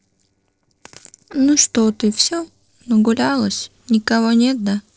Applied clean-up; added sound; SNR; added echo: neural separator model SepFormer DNS4.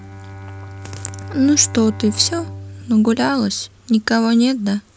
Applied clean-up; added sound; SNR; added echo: none; Bowed string instrument; 15 dB; none.